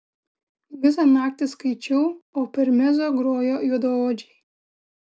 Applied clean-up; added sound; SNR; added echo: none; none; none; none.